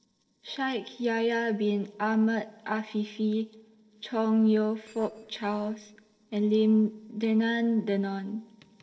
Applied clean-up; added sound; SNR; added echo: neural separator model SepFormer DNS4.